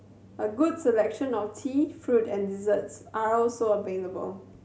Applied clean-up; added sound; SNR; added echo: none; none; none; none.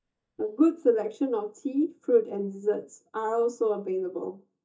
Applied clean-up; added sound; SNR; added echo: neural mask model DeepFilterNet 3.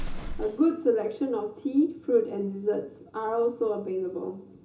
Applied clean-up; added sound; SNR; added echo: none; Explosion; 12 dB; reverberation time 0.2 s.